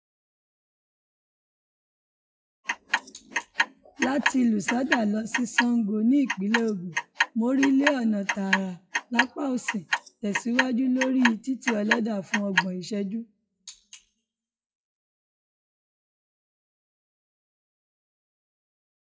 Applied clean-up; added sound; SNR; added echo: classical method WPE with log-MMSE.